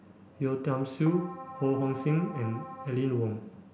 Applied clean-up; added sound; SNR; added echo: none; Keyboard (musical); 14 dB; none.